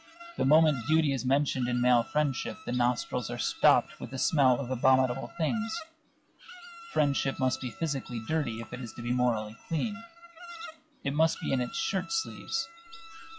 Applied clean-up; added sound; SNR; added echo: classical method log-MMSE.